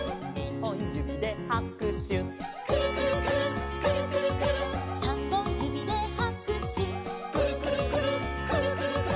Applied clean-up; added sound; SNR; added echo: none; Church bell / Percussion; 14 dB; none.